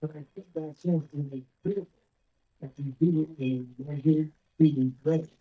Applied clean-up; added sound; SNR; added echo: neural mask model DeepFilterNet 3.